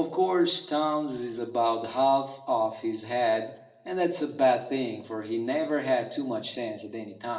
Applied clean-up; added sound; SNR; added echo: none; none; none; reverberation time 0.7 s.